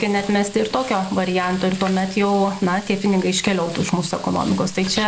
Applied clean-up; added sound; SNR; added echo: none; Frying (food); 17 dB; none.